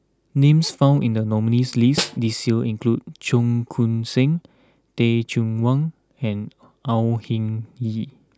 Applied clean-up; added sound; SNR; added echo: none; Snare drum; 9 dB; none.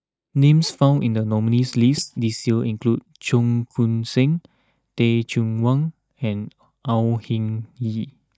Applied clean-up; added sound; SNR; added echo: neural mask model DeepFilterNet 3.